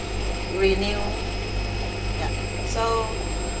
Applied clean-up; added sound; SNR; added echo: none; Engine; -3 dB; none.